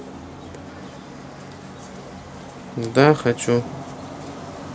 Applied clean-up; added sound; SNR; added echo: none; none; none; none.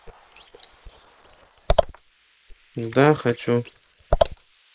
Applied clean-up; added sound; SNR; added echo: neural mask model Resemble Enhance denoiser.